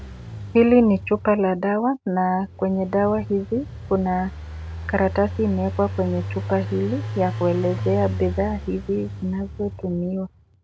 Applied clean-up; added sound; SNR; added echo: none; Engine; 9 dB; none.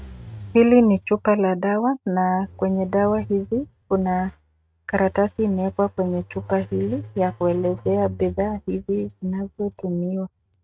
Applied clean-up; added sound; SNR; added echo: neural mask model RNNoise.